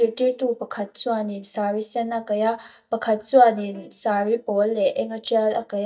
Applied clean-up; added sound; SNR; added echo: neural mask model DeepFilterNet 3.